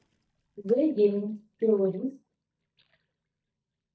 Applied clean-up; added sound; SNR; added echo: neural mask model DeepFilterNet 3.